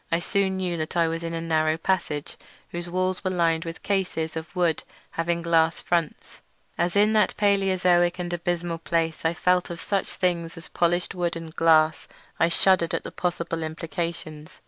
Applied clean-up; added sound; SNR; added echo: none; none; none; none.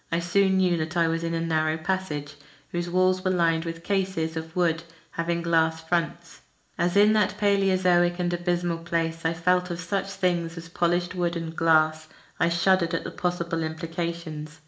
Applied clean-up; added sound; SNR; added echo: none; none; none; reverberation time 0.4 s.